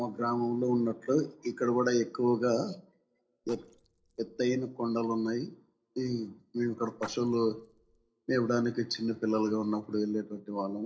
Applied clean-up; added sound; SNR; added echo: neural separator model SepFormer DNS4.